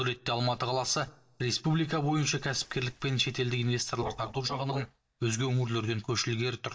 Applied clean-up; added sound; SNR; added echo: neural mask model DeepFilterNet 3.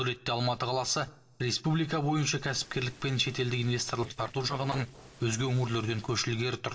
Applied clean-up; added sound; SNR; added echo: neural separator model SepFormer DNS4.